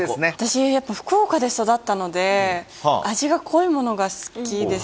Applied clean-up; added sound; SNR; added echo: none; none; none; none.